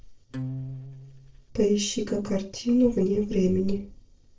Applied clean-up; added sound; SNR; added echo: neural separator model SepFormer DNS4.